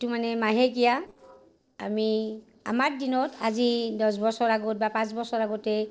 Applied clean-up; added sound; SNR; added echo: neural separator model SepFormer DNS4.